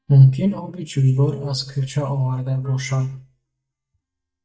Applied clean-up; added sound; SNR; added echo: neural mask model DeepFilterNet 3.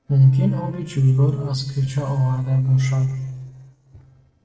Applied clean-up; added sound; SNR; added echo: neural separator model SepFormer DNS4.